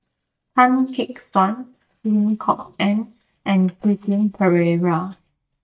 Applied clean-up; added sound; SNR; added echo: neural mask model DeepFilterNet 3.